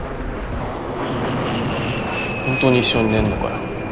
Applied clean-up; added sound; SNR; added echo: none; Fixed-wing aircraft, airplane; 0 dB; none.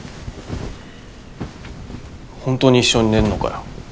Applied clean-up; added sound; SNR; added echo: none; none; none; none.